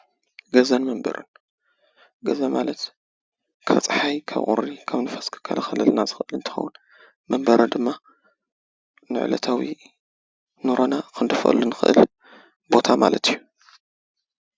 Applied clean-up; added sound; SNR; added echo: none; none; none; none.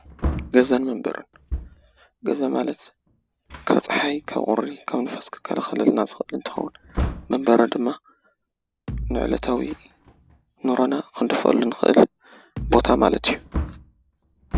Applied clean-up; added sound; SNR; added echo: none; Wood + Bass drum; 11 dB; none.